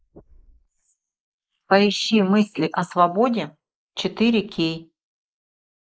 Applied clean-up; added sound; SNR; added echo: neural mask model Resemble Enhance denoiser.